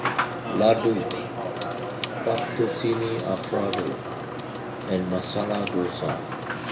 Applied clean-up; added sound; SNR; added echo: none; Sink (filling or washing) / Water tap, faucet / Water; 3 dB; reverberation time 2.5 s.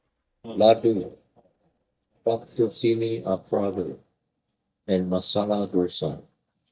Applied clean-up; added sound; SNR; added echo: neural mask model DeepFilterNet 3.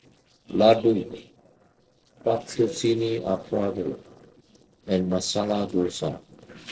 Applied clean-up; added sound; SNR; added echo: neural separator model SepFormer DNS4.